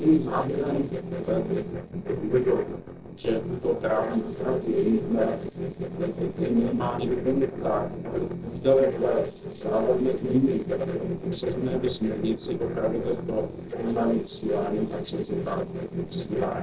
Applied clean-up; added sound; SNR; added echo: neural separator model SepFormer DNS4.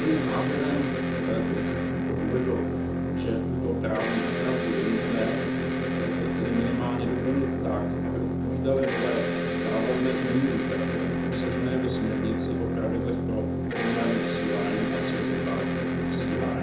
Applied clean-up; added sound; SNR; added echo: none; Electric guitar; -4 dB; reverberation time 0.5 s.